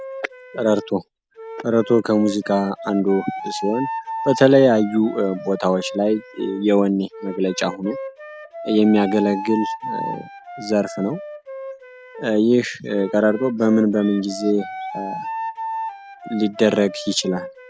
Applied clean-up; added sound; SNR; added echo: none; Wind instrument, woodwind instrument; 11 dB; none.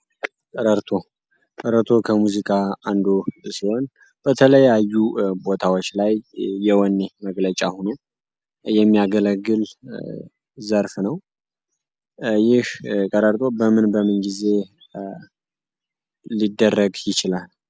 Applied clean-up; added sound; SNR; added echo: none; none; none; none.